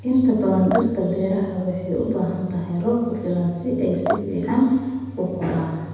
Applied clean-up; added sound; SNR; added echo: none; Drip; 11 dB; reverberation time 1.0 s.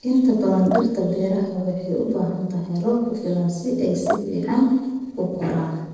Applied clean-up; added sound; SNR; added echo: neural separator model SepFormer DNS4.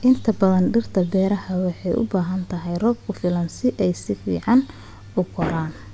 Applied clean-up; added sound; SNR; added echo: none; none; none; none.